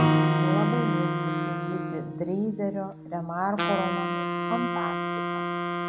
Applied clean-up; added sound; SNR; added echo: none; Wind instrument, woodwind instrument + Acoustic guitar / Strum; -5 dB; none.